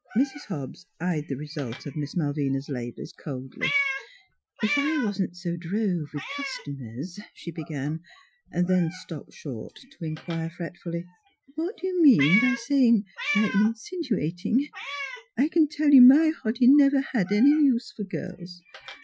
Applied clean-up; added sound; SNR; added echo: classical method Wiener filter.